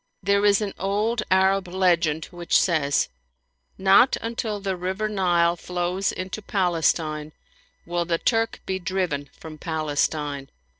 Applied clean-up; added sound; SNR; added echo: neural separator model SepFormer DNS4.